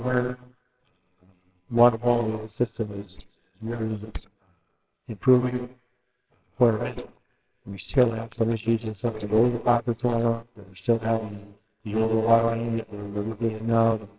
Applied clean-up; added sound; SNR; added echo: neural separator model SepFormer WHAMR!.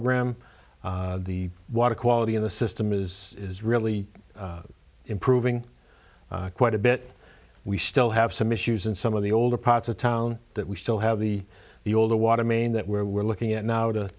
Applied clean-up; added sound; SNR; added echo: none; none; none; none.